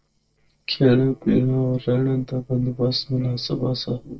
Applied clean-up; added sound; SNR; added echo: neural separator model SepFormer DNS4.